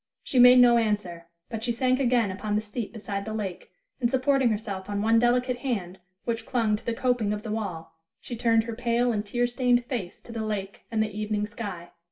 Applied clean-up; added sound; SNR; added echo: none; none; none; reverberation time 0.2 s.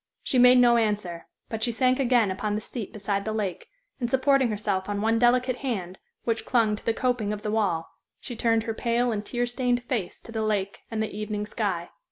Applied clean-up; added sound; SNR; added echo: none; none; none; none.